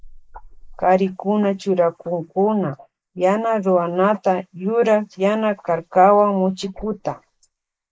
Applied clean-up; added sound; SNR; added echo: neural mask model Resemble Enhance denoiser.